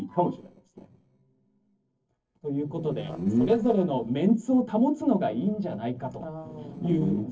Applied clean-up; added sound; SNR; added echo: neural separator model SepFormer DNS4.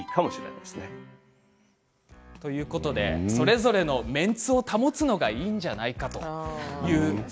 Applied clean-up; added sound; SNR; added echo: none; none; none; none.